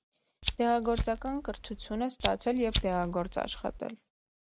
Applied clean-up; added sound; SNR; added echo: neural mask model Resemble Enhance denoiser.